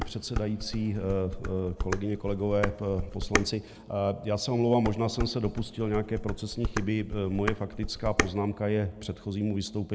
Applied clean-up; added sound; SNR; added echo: none; Dishes, pots, and pans; 4 dB; none.